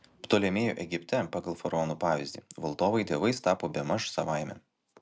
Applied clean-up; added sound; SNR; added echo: none; none; none; none.